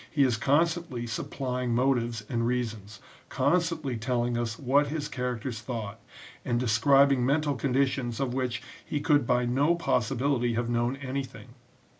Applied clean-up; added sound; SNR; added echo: none; none; none; none.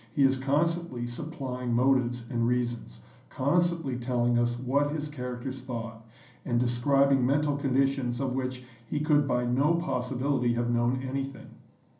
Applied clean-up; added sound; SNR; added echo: none; none; none; reverberation time 0.6 s.